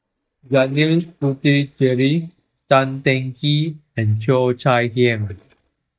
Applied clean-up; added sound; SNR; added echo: neural mask model DeepFilterNet 3.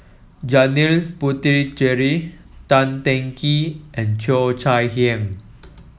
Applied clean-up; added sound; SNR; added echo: none; none; none; none.